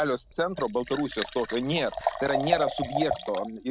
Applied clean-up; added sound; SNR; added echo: none; Liquid; 4 dB; none.